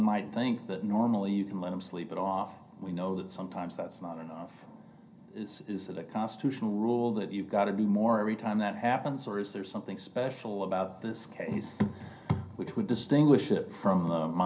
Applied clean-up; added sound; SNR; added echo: none; none; none; reverberation time 0.3 s.